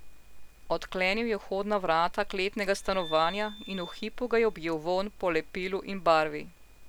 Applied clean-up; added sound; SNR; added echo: none; Glass; 17 dB; none.